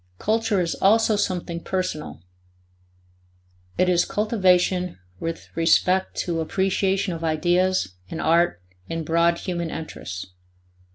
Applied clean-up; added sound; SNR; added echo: none; none; none; none.